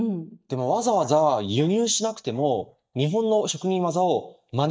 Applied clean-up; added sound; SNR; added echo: neural mask model DeepFilterNet 3.